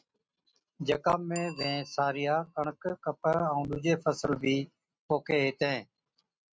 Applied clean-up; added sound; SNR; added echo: neural mask model RNNoise.